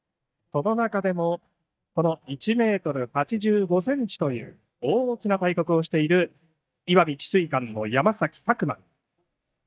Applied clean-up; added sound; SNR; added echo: neural mask model DeepFilterNet 3.